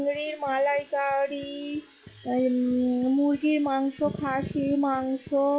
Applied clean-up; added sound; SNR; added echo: classical method log-MMSE.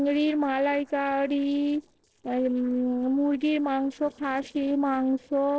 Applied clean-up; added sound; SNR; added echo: neural separator model SepFormer DNS4.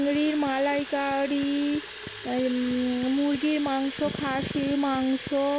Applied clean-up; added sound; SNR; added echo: none; Fill (with liquid) / Water tap, faucet; 12 dB; none.